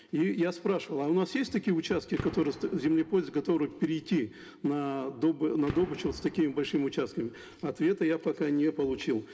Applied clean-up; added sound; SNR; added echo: none; Gunshot, gunfire; 17 dB; reverberation time 0.3 s.